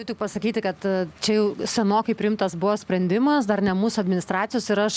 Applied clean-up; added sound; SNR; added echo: none; none; none; none.